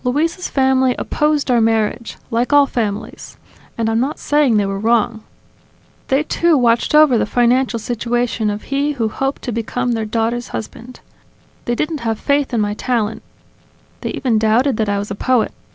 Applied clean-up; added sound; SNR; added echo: none; none; none; none.